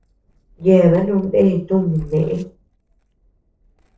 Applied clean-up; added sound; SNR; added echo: neural separator model SepFormer DNS4.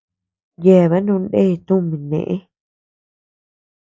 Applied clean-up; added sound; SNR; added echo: none; none; none; none.